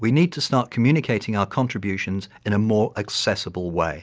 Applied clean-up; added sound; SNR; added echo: none; none; none; none.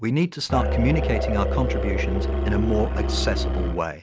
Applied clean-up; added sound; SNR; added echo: none; Musical instrument; -2 dB; none.